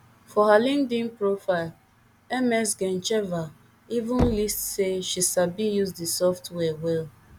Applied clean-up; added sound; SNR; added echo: none; Knock; 10 dB; none.